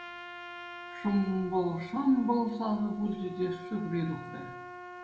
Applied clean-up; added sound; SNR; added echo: none; Trumpet; 13 dB; reverberation time 0.7 s.